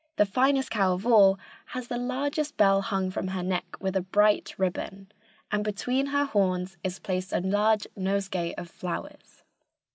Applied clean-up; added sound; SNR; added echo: none; none; none; none.